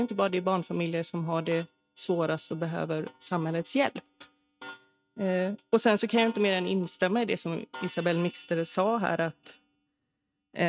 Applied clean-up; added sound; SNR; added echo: neural mask model RNNoise.